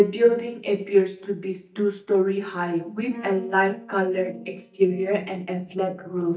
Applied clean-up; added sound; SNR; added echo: neural mask model DeepFilterNet 3.